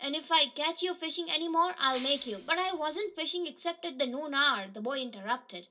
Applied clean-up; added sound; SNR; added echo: none; Shatter; 12 dB; reverberation time 0.4 s.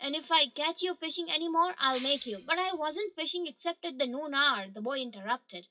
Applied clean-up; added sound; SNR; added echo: classical method WPE with log-MMSE.